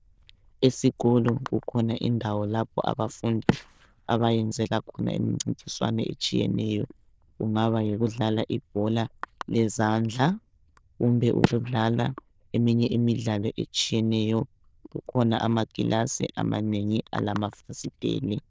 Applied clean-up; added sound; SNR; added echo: neural diffusion model UNIVERSE++.